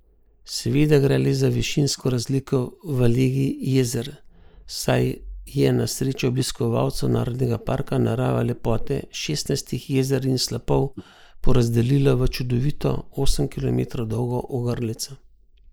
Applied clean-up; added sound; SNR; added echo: neural mask model Resemble Enhance denoiser.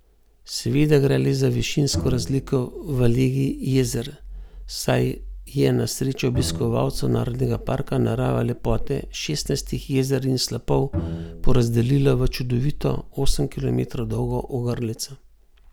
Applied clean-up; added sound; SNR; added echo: none; Bowed string instrument; 13 dB; none.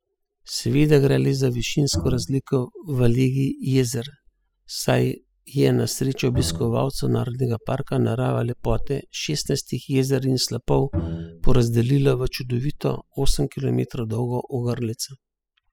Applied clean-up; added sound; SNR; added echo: classical method spectral subtraction.